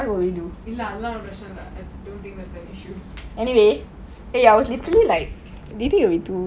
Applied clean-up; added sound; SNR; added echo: none; none; none; none.